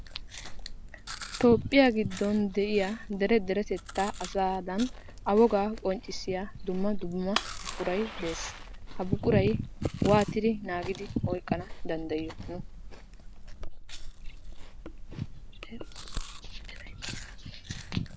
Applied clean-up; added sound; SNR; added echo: none; Fire + Chewing, mastication; 8 dB; none.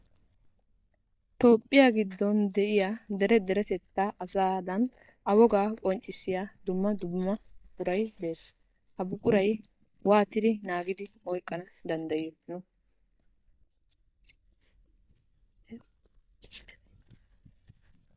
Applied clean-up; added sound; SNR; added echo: neural mask model DeepFilterNet 3.